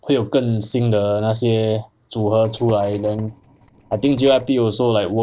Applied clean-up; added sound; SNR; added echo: neural separator model SepFormer DNS4.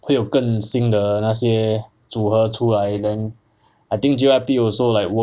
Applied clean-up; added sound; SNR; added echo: none; none; none; none.